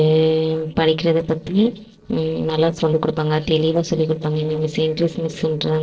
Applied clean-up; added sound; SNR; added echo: neural separator model SepFormer DNS4.